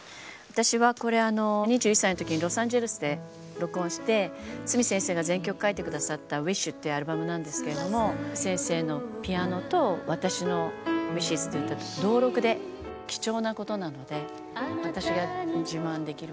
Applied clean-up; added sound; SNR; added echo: none; none; none; none.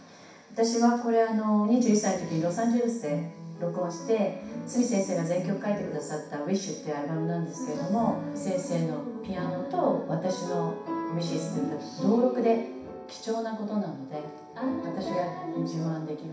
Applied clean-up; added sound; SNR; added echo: none; none; none; reverberation time 0.6 s.